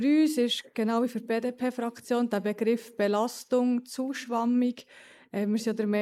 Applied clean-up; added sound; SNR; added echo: neural mask model Resemble Enhance denoiser.